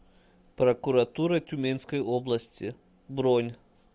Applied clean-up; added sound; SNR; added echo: none; none; none; none.